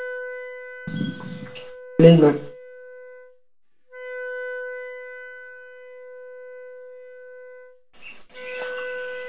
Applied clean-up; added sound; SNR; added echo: none; Wind instrument, woodwind instrument; 11 dB; reverberation time 0.3 s.